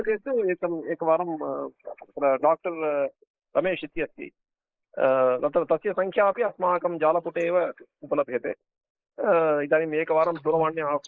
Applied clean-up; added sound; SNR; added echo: neural mask model Resemble Enhance denoiser.